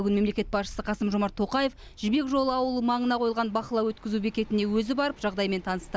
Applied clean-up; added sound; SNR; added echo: none; none; none; none.